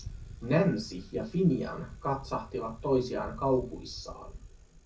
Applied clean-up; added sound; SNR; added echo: none; Bicycle; 15 dB; reverberation time 0.3 s.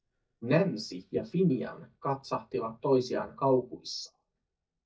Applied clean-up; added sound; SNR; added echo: neural mask model DeepFilterNet 3.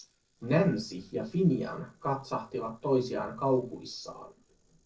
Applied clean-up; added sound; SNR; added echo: neural separator model SepFormer DNS4.